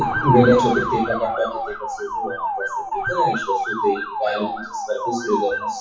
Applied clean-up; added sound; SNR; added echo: classical method WPE with log-MMSE.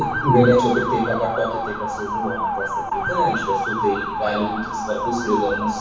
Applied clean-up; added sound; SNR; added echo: none; Motor vehicle (road) / Siren; 2 dB; reverberation time 1.0 s.